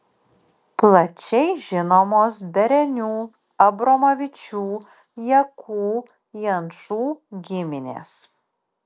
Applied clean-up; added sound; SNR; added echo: none; none; none; none.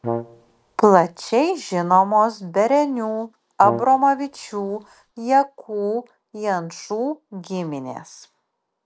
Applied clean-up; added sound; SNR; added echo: none; Brass instrument; 11 dB; none.